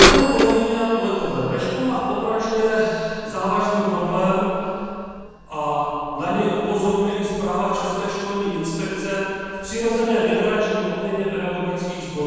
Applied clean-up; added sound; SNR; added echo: none; Bird vocalization, bird call, bird song / Telephone; 6 dB; reverberation time 2.1 s.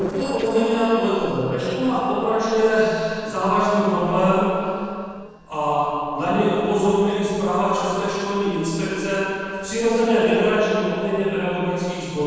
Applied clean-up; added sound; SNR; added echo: neural separator model SepFormer DNS4.